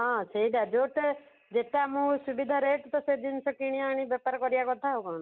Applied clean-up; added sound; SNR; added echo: none; none; none; none.